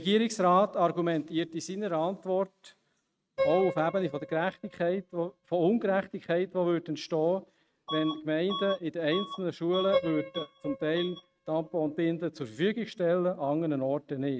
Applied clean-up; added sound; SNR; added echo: neural mask model RNNoise.